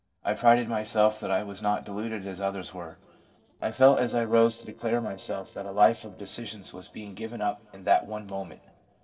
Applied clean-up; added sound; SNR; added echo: neural separator model SepFormer DNS4.